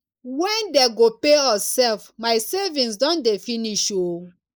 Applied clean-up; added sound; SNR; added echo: neural mask model Resemble Enhance denoiser.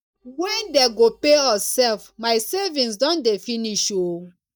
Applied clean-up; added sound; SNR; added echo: neural mask model DeepFilterNet 3.